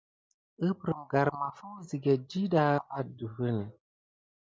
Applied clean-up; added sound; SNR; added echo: none; none; none; none.